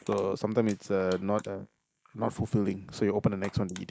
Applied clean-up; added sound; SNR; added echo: neural mask model Resemble Enhance denoiser.